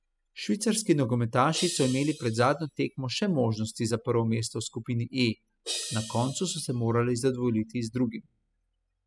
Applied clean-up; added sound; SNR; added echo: classical method spectral subtraction.